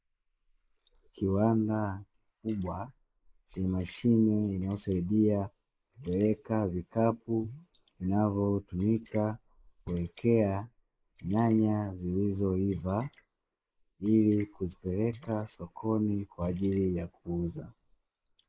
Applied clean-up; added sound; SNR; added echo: neural mask model Resemble Enhance denoiser.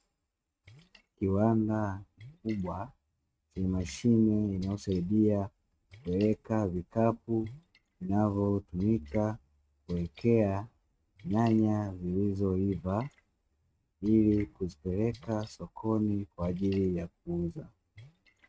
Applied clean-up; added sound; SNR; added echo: neural mask model RNNoise.